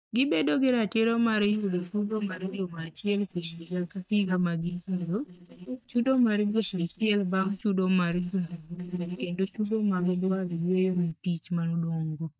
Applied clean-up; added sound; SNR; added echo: neural mask model DeepFilterNet 3.